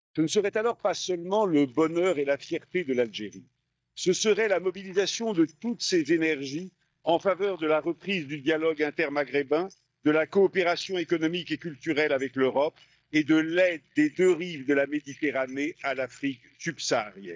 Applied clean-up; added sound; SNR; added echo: neural mask model DeepFilterNet 3.